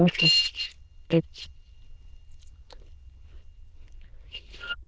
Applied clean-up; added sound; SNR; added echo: neural diffusion model UNIVERSE++.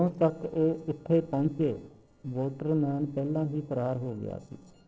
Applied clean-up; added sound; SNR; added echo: neural separator model SepFormer DNS4.